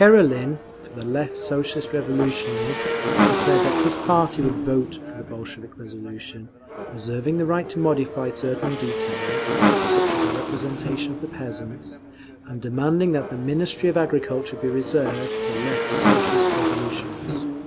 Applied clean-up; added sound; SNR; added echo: none; Motorcycle / Engine; 1 dB; none.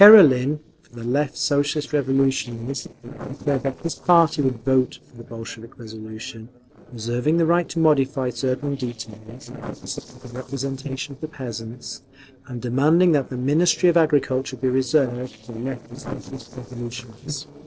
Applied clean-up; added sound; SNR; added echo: neural separator model SepFormer DNS4.